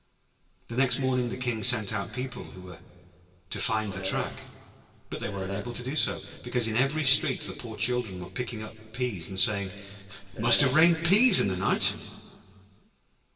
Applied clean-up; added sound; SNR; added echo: none; Burping, eructation; 8 dB; reverberation time 2.3 s.